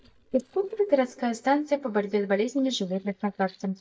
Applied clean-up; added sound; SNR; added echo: neural mask model DeepFilterNet 3.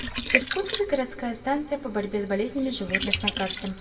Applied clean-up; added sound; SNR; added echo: none; Liquid; 2 dB; reverberation time 1.2 s.